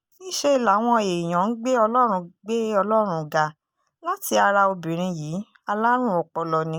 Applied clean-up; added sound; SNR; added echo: none; none; none; none.